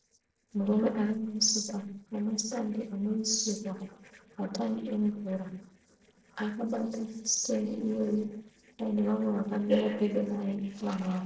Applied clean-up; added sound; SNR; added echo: neural separator model SepFormer DNS4.